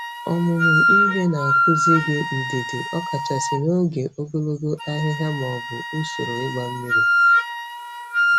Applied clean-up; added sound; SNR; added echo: none; Wind instrument, woodwind instrument; -3 dB; none.